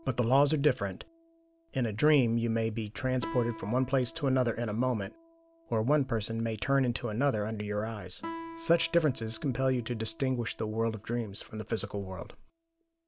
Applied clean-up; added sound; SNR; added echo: none; Guitar; 19 dB; none.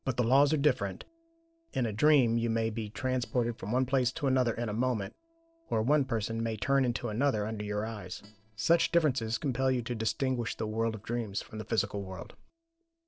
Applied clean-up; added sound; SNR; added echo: neural separator model SepFormer DNS4.